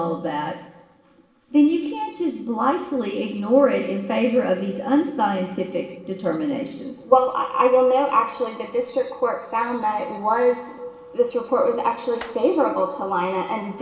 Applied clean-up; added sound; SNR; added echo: neural separator model SepFormer DNS4.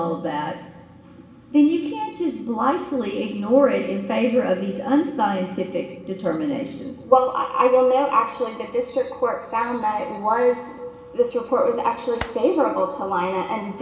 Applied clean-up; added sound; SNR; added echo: none; Clapping; 8 dB; reverberation time 0.8 s.